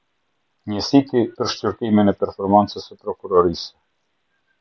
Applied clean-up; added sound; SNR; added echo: none; none; none; none.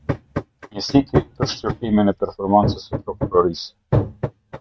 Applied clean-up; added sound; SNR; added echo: neural mask model RNNoise.